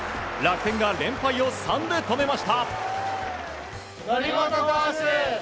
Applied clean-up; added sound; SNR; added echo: none; none; none; none.